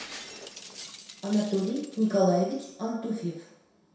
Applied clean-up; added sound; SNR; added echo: none; Shatter; 17 dB; reverberation time 0.7 s.